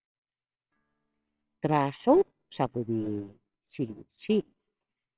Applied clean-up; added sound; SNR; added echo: neural separator model SepFormer WHAMR!.